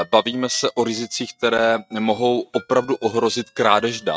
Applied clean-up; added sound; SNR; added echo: neural mask model RNNoise.